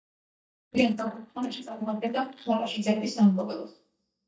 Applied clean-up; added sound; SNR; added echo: neural mask model DeepFilterNet 3.